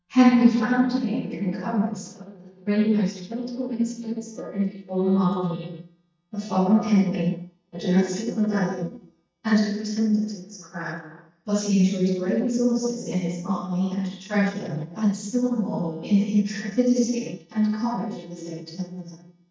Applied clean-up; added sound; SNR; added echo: neural mask model DeepFilterNet 3.